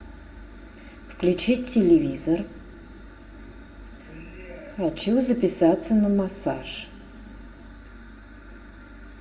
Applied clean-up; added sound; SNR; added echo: none; none; none; reverberation time 0.3 s.